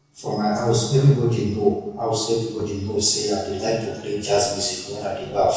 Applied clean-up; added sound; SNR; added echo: neural separator model SepFormer DNS4.